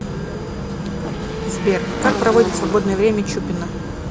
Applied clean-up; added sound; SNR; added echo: none; Motorcycle / Engine; 7 dB; none.